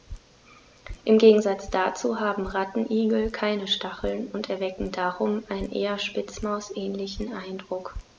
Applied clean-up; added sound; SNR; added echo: none; Drip; 19 dB; none.